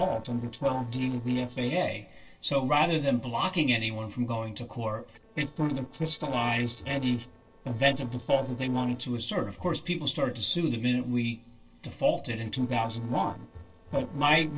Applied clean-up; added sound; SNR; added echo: neural separator model SepFormer DNS4.